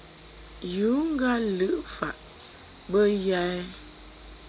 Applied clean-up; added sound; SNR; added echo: none; Train; 19 dB; none.